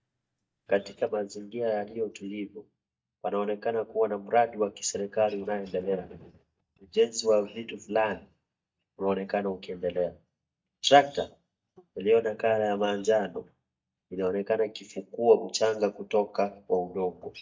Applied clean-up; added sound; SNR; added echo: neural mask model DeepFilterNet 3.